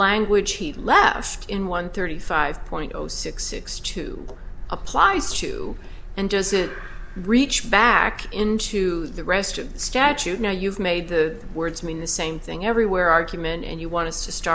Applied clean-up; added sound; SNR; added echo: none; none; none; none.